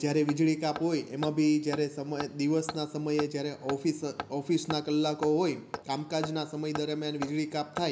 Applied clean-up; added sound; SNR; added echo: none; Hammer; 14 dB; none.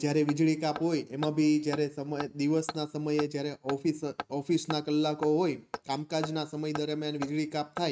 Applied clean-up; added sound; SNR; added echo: neural mask model RNNoise.